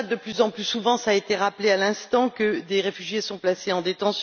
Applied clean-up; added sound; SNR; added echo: none; none; none; none.